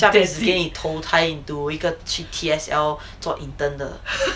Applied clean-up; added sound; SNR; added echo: none; none; none; none.